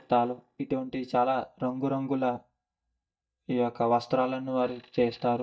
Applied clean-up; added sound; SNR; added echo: neural mask model DeepFilterNet 3.